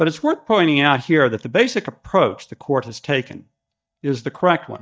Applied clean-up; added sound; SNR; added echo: neural mask model DeepFilterNet 3.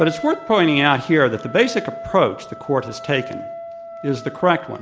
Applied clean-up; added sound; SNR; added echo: none; Wind instrument, woodwind instrument; 14 dB; none.